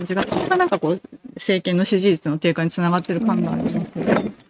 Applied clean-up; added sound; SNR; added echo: neural mask model RNNoise.